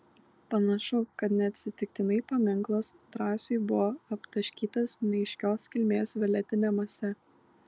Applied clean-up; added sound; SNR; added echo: none; none; none; none.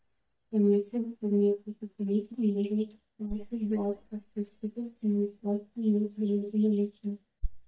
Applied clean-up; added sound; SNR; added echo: neural mask model DeepFilterNet 3.